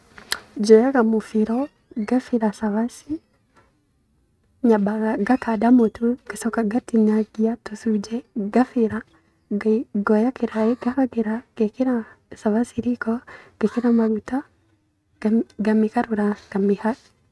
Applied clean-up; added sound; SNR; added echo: neural mask model RNNoise.